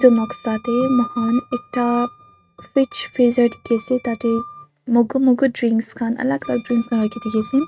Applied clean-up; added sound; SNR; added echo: neural mask model RNNoise.